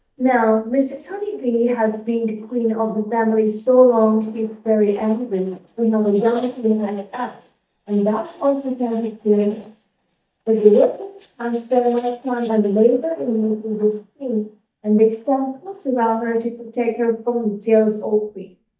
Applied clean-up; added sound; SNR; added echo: neural mask model DeepFilterNet 3.